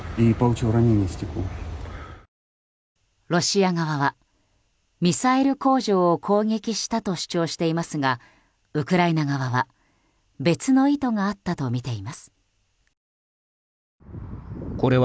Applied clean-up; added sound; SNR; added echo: none; none; none; none.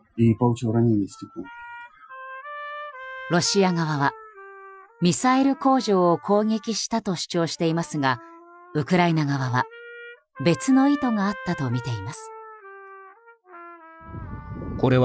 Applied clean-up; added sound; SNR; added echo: classical method Wiener filter.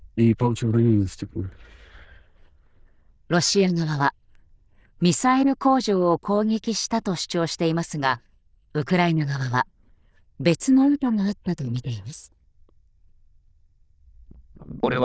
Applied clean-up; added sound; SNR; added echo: neural diffusion model UNIVERSE++.